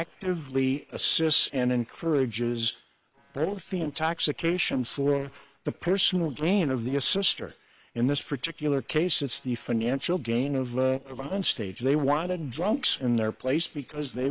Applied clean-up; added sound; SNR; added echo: neural separator model SepFormer WHAM!.